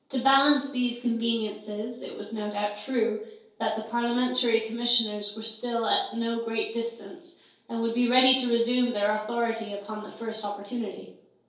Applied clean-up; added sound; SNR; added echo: none; none; none; reverberation time 2.4 s.